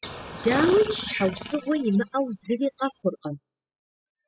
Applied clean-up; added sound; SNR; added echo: classical method spectral subtraction.